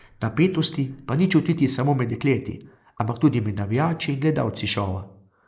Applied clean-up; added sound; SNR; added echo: neural mask model Resemble Enhance denoiser.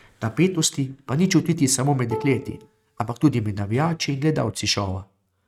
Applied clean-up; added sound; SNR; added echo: neural mask model RNNoise.